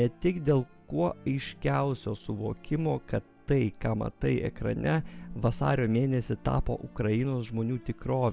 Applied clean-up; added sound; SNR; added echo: none; none; none; none.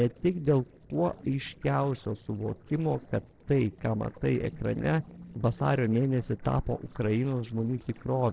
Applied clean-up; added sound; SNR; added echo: neural separator model SepFormer DNS4.